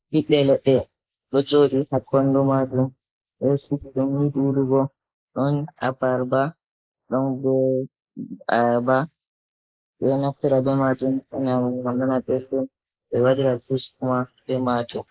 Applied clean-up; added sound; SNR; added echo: neural mask model Resemble Enhance denoiser.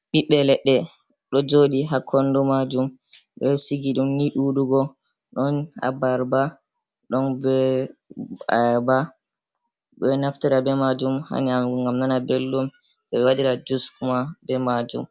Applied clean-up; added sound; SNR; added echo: none; none; none; none.